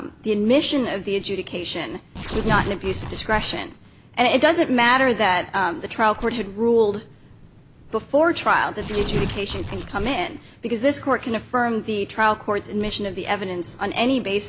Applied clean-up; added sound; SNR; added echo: none; Tearing; 13 dB; none.